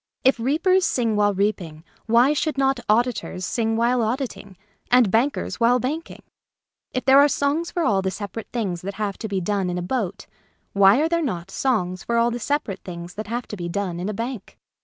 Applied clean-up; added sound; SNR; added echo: none; none; none; none.